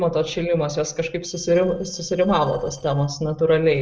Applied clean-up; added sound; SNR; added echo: neural separator model SepFormer DNS4.